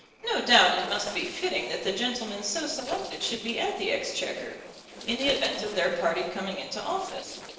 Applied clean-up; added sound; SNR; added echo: neural separator model SepFormer DNS4.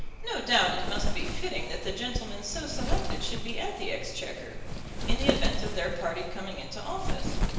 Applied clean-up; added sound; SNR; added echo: none; Wind; -3 dB; reverberation time 1.0 s.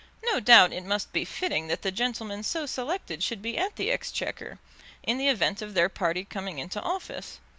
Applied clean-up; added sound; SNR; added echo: none; none; none; none.